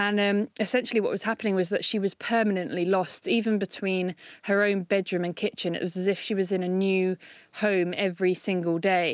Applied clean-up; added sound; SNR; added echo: none; none; none; none.